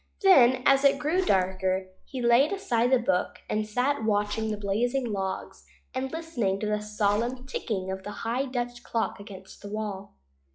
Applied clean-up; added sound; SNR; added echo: classical method log-MMSE.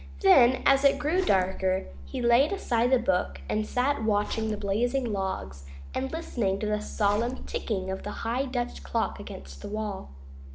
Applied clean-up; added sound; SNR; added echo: none; Zipper (clothing) + Musical instrument; 11 dB; none.